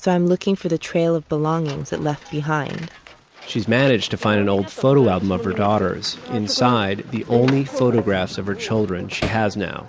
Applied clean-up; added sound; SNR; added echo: none; Hammer; 9 dB; none.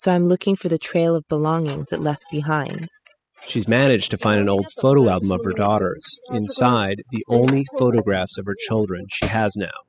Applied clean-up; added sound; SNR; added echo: classical method spectral subtraction.